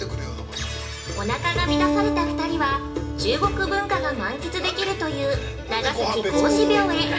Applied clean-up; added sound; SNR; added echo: none; Acoustic guitar; 4 dB; reverberation time 1.6 s.